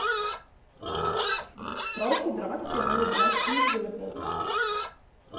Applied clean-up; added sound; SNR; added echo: none; Livestock, farm animals, working animals; -5 dB; reverberation time 1.3 s.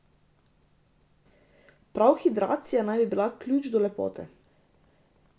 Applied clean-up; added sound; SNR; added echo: none; none; none; none.